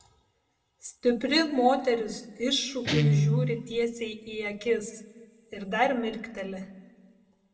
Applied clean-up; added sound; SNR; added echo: none; Guitar; 4 dB; reverberation time 1.0 s.